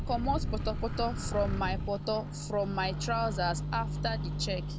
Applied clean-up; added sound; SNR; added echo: none; Microwave oven; 1 dB; none.